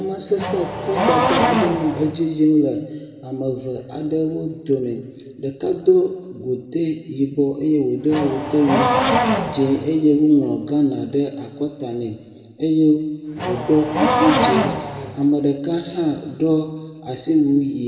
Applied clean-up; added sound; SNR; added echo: none; Race car, auto racing / Accelerating, revving, vroom; 1 dB; reverberation time 1.5 s.